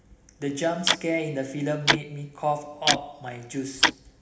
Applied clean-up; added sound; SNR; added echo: none; Tick-tock; -1 dB; reverberation time 1.0 s.